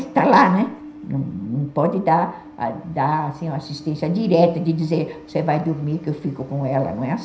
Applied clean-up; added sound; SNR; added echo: none; Train; 19 dB; reverberation time 0.5 s.